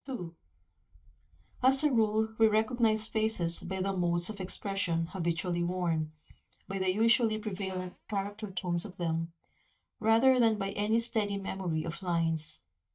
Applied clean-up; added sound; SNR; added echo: neural mask model DeepFilterNet 3.